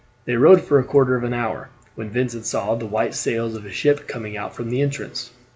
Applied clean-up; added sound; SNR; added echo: none; none; none; none.